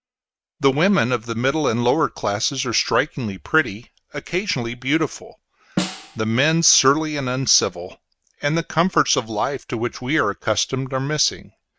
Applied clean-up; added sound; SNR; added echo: neural mask model RNNoise.